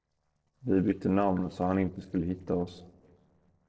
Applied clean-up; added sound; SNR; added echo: neural separator model SepFormer DNS4.